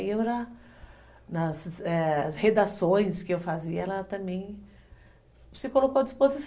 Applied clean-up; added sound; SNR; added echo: none; none; none; none.